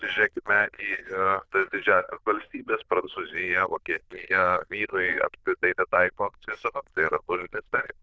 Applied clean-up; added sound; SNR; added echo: neural diffusion model UNIVERSE++.